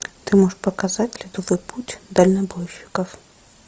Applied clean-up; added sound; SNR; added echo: none; none; none; none.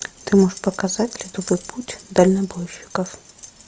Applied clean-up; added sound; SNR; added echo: none; Keys jangling; 20 dB; none.